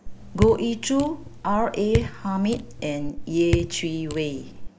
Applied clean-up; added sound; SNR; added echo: none; Raindrop / Drip; 5 dB; none.